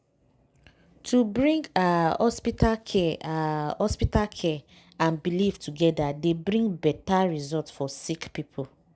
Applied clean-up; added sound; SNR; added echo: none; none; none; none.